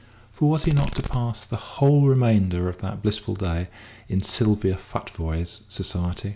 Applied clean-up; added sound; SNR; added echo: none; Fireworks; 7 dB; none.